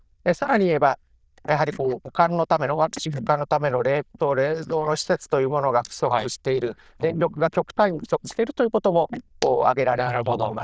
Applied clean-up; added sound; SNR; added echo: neural diffusion model UNIVERSE++.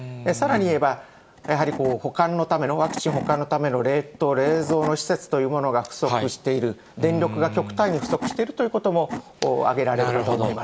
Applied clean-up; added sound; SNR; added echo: none; Wood / Tools; 14 dB; none.